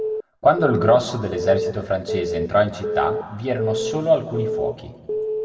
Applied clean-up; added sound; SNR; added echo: none; Alarm / Keyboard (musical); 5 dB; reverberation time 1.5 s.